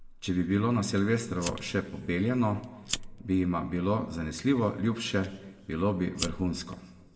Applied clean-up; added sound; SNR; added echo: none; Fire; 15 dB; reverberation time 1.3 s.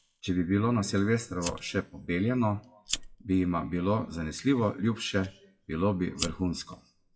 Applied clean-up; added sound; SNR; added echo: classical method WPE with log-MMSE.